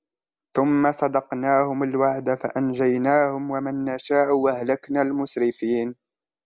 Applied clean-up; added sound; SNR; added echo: none; none; none; none.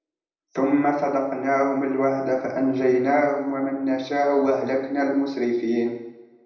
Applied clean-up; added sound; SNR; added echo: none; none; none; reverberation time 0.8 s.